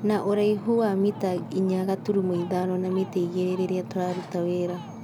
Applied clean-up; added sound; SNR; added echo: none; Ocean; 13 dB; none.